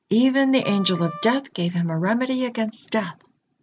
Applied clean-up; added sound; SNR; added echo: none; Wind instrument, woodwind instrument; 16 dB; none.